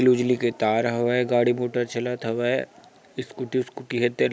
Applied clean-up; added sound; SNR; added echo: none; none; none; none.